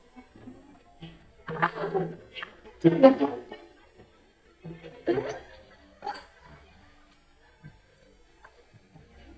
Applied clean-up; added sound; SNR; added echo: neural mask model DeepFilterNet 3.